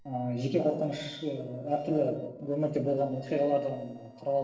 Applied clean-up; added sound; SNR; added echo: neural separator model SepFormer DNS4.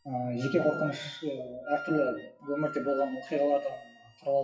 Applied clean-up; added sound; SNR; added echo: classical method WPE with log-MMSE.